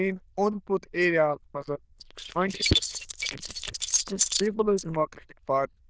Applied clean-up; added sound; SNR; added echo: neural diffusion model UNIVERSE++.